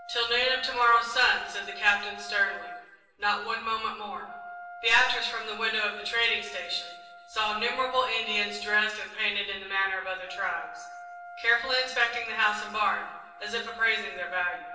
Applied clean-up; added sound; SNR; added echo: none; Wind instrument, woodwind instrument; 16 dB; reverberation time 1.0 s.